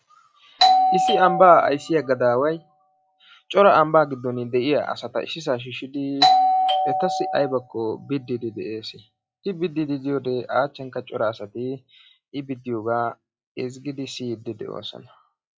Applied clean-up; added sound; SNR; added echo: classical method log-MMSE.